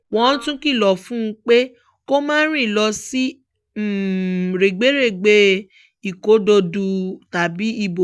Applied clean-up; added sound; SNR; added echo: none; Wind instrument, woodwind instrument; 18 dB; none.